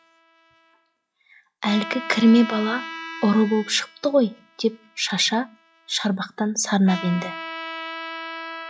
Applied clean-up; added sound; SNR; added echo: classical method log-MMSE.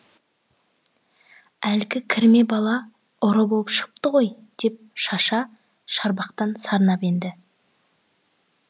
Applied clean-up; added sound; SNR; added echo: none; none; none; none.